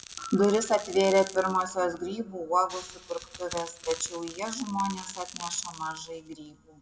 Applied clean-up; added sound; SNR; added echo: none; Crackle; 15 dB; reverberation time 1.6 s.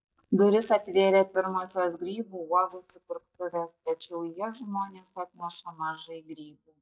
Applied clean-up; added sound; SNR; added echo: neural mask model DeepFilterNet 3.